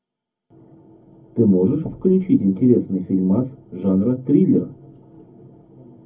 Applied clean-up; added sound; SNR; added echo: none; none; none; reverberation time 0.3 s.